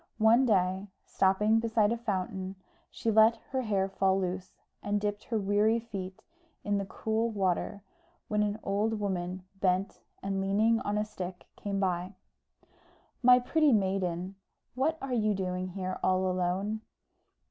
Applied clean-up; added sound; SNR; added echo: none; none; none; none.